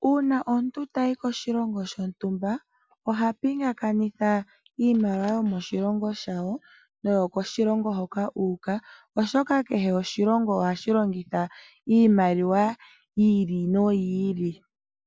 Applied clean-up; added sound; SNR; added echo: none; none; none; none.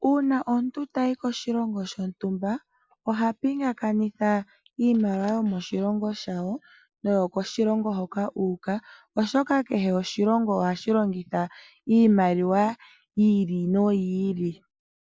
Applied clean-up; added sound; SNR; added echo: neural mask model Resemble Enhance denoiser.